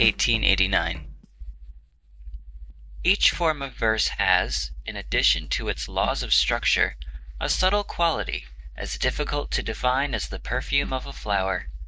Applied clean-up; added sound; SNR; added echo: neural mask model DeepFilterNet 3.